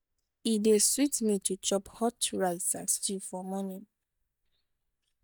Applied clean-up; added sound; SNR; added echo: neural mask model DeepFilterNet 3.